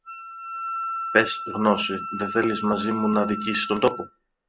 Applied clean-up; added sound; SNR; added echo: none; Wind instrument, woodwind instrument; 8 dB; none.